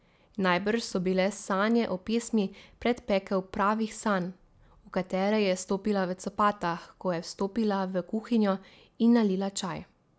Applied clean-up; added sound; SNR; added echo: none; none; none; none.